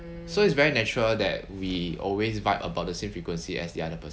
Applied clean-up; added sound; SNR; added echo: none; none; none; none.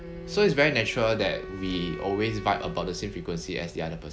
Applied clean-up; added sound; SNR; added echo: none; Wind instrument, woodwind instrument; 14 dB; none.